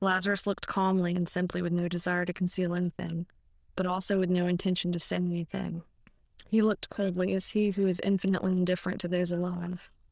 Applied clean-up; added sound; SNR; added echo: neural diffusion model UNIVERSE++.